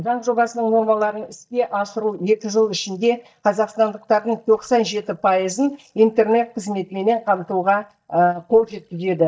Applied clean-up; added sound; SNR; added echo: neural mask model DeepFilterNet 3.